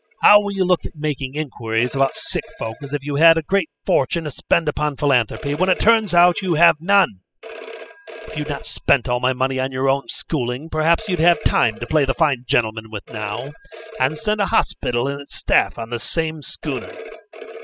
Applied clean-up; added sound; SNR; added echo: classical method spectral subtraction.